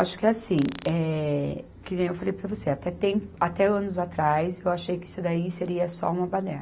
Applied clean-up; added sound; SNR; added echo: none; none; none; none.